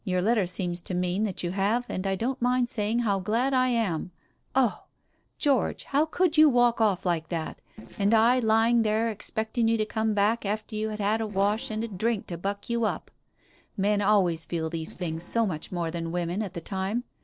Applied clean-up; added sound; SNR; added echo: neural separator model SepFormer DNS4.